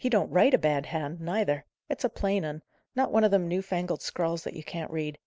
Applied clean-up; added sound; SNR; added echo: none; none; none; none.